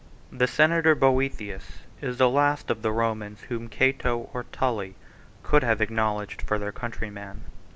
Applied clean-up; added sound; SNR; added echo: none; none; none; none.